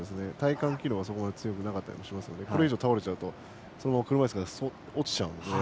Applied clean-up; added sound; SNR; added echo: none; none; none; none.